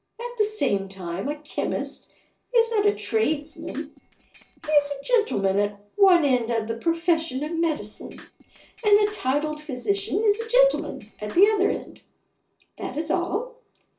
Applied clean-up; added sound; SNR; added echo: neural separator model SepFormer DNS4.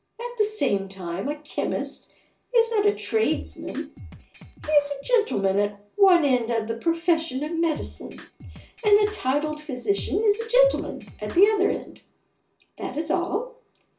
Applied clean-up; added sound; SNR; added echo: none; Drum kit; 16 dB; reverberation time 0.2 s.